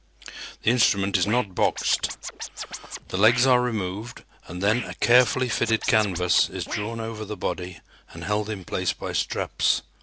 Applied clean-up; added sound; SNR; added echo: none; Scratching (performance technique); 11 dB; none.